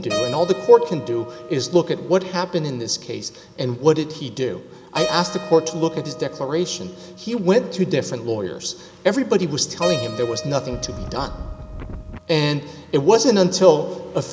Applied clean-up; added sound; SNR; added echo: none; Wind + Keyboard (musical); 13 dB; none.